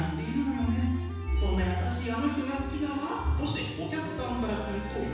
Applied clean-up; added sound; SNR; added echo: none; Wind instrument, woodwind instrument; 18 dB; reverberation time 1.1 s.